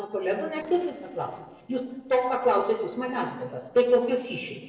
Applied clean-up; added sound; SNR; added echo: neural separator model SepFormer DNS4.